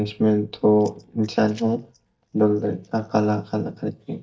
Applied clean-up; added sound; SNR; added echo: neural mask model DeepFilterNet 3.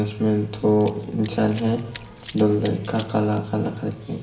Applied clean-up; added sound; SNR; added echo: none; Run; 18 dB; reverberation time 0.8 s.